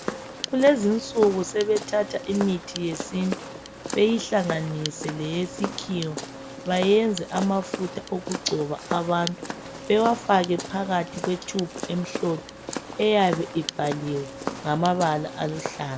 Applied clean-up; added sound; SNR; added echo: none; Walk, footsteps; 10 dB; none.